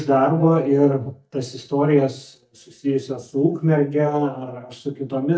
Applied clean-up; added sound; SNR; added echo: neural mask model DeepFilterNet 3.